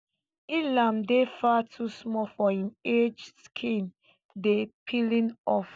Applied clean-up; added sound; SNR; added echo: none; none; none; none.